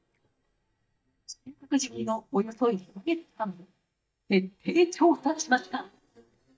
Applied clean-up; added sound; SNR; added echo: neural mask model DeepFilterNet 3.